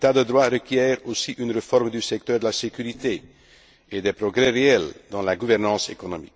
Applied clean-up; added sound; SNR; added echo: none; none; none; none.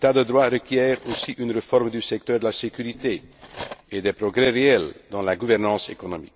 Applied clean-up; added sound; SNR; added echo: none; Cutlery, silverware; 18 dB; none.